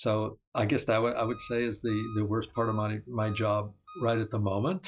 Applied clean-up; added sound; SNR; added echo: classical method log-MMSE.